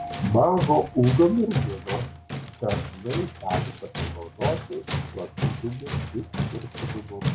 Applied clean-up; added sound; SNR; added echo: none; Tools; 5 dB; none.